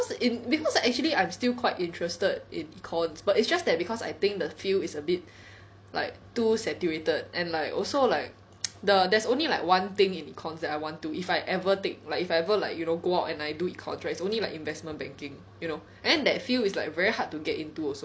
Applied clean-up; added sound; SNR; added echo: none; none; none; none.